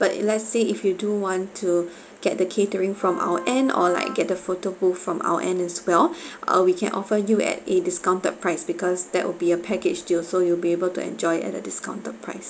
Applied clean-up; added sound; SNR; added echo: none; Wind instrument, woodwind instrument; 14 dB; none.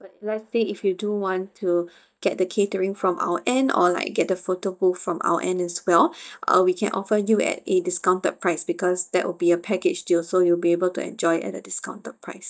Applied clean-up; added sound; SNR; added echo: neural mask model DeepFilterNet 3.